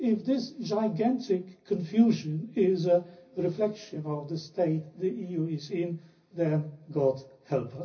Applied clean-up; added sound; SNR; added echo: none; none; none; reverberation time 0.4 s.